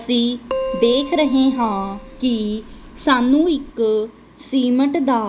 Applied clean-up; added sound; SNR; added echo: none; Keyboard (musical); 12 dB; none.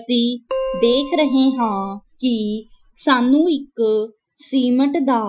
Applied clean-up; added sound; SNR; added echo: classical method Wiener filter.